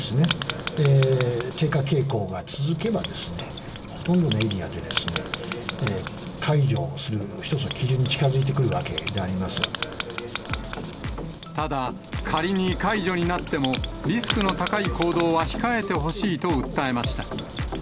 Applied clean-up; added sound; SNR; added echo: none; Writing; 7 dB; none.